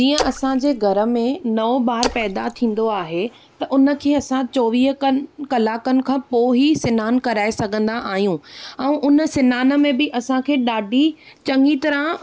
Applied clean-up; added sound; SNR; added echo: none; Splash, splatter; 11 dB; none.